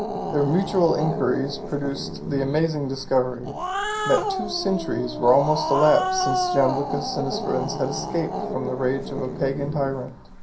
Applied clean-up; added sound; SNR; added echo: none; Growling; 5 dB; reverberation time 0.3 s.